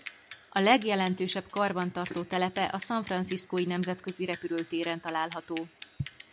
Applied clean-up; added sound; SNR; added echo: none; Bicycle; -1 dB; none.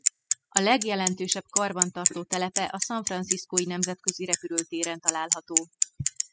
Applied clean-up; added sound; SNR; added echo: classical method spectral subtraction.